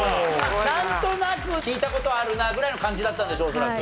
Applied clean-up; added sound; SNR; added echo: none; none; none; none.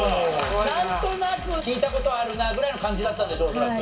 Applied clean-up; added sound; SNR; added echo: none; none; none; reverberation time 0.2 s.